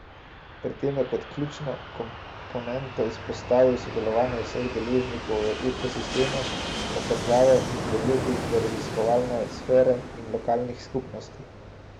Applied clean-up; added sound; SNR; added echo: none; Fixed-wing aircraft, airplane; 7 dB; none.